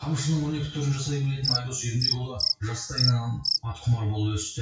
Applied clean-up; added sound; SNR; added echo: classical method WPE with log-MMSE.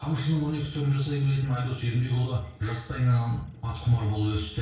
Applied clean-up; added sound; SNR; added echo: neural separator model SepFormer DNS4.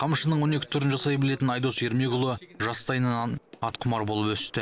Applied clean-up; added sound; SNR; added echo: none; none; none; none.